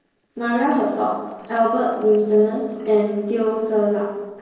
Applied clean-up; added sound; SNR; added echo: neural separator model SepFormer DNS4.